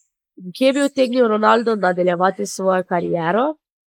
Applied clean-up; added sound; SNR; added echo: neural mask model Resemble Enhance denoiser.